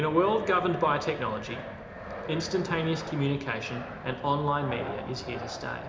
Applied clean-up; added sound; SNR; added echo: none; Fixed-wing aircraft, airplane; 10 dB; reverberation time 0.8 s.